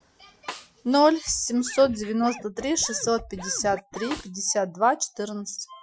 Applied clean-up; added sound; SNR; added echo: classical method Wiener filter.